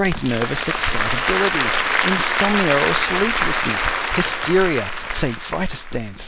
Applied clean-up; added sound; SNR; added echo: none; Applause; 0 dB; none.